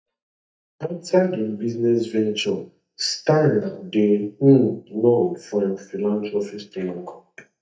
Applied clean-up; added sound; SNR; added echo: neural mask model DeepFilterNet 3.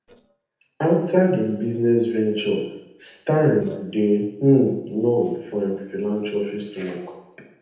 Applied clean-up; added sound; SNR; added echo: neural separator model SepFormer DNS4.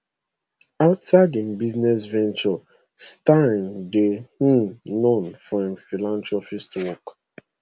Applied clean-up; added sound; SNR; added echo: none; none; none; none.